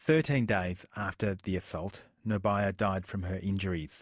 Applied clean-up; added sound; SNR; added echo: none; none; none; none.